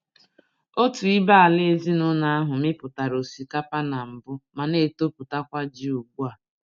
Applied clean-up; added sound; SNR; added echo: none; none; none; none.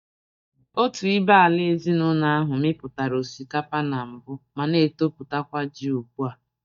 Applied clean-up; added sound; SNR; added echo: neural mask model DeepFilterNet 3.